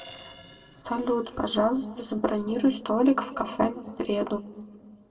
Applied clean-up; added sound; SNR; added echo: neural separator model SepFormer DNS4.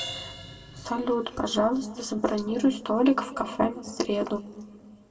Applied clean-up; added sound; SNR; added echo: none; Crash cymbal; 19 dB; reverberation time 1.6 s.